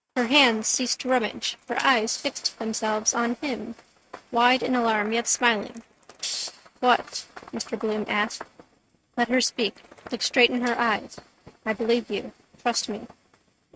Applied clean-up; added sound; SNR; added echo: neural mask model RNNoise.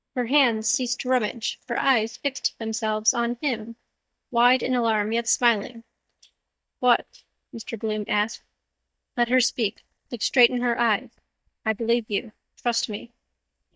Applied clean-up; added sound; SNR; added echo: neural mask model DeepFilterNet 3.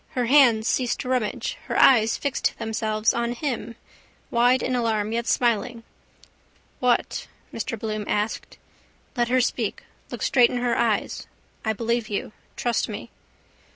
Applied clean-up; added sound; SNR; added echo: none; none; none; none.